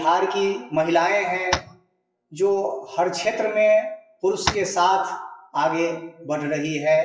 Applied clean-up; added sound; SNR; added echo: classical method WPE with log-MMSE.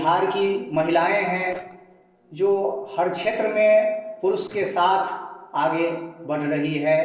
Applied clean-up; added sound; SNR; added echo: neural separator model SepFormer DNS4.